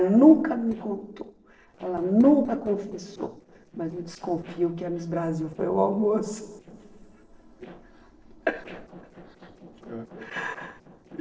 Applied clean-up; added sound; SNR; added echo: neural separator model SepFormer DNS4.